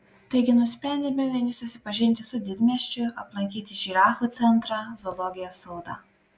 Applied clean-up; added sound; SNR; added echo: none; none; none; none.